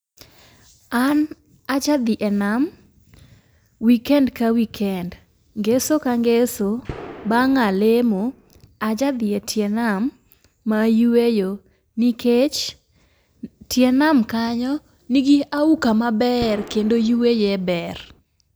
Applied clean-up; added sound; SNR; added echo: none; Gunshot, gunfire; 18 dB; none.